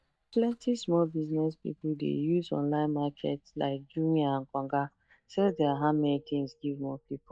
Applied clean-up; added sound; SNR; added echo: neural mask model DeepFilterNet 3.